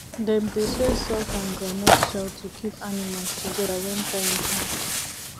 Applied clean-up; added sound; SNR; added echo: none; Tearing; -2 dB; none.